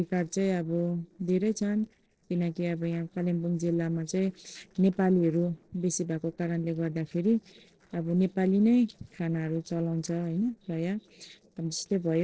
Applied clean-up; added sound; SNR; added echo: neural separator model SepFormer DNS4.